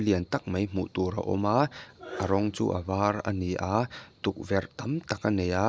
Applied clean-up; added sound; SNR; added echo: none; none; none; none.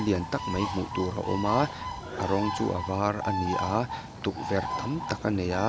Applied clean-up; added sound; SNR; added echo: none; Bird; 5 dB; none.